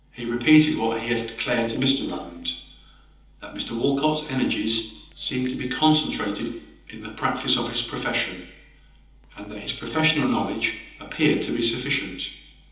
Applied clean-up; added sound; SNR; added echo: neural separator model SepFormer DNS4.